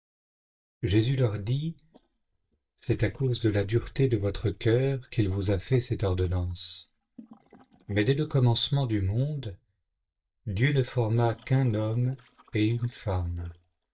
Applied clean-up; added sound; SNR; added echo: neural mask model DeepFilterNet 3.